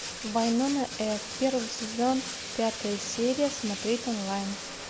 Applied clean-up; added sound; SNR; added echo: none; Bathtub (filling or washing); 8 dB; none.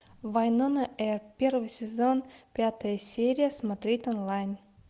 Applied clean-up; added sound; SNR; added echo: none; none; none; none.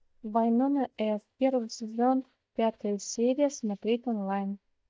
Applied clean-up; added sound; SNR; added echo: neural mask model DeepFilterNet 3.